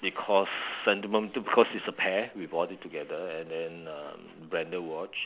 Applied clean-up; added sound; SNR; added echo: none; none; none; none.